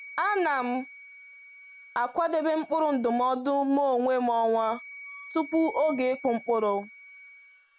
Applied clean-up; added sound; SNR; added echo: none; Wind instrument, woodwind instrument; 19 dB; none.